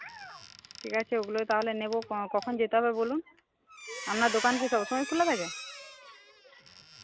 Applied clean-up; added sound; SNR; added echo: none; Squeak; 12 dB; none.